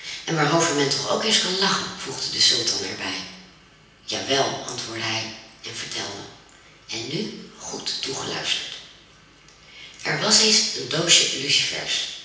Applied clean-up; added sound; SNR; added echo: none; none; none; reverberation time 0.9 s.